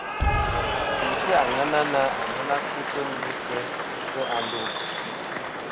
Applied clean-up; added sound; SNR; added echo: none; Applause / Cheering; -2 dB; none.